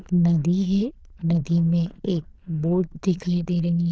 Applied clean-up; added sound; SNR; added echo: neural diffusion model UNIVERSE++.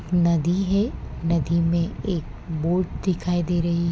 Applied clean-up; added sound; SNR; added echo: none; Truck; 20 dB; none.